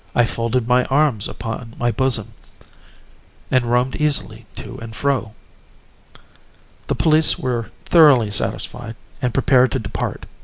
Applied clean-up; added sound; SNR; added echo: none; none; none; none.